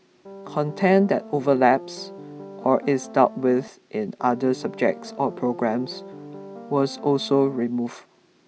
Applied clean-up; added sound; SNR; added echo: none; Piano; 16 dB; none.